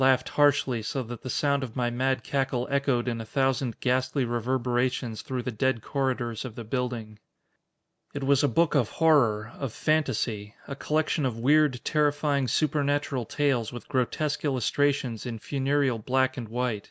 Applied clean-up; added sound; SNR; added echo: none; none; none; none.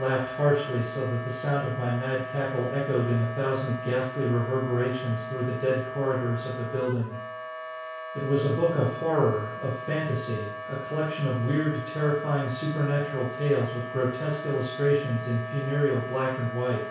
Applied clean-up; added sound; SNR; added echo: none; Wind instrument, woodwind instrument; 10 dB; reverberation time 0.6 s.